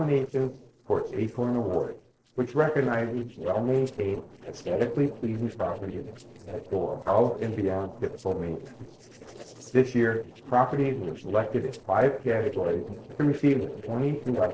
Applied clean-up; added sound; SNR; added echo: neural separator model SepFormer DNS4.